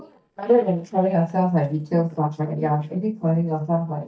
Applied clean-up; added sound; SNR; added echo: neural mask model DeepFilterNet 3.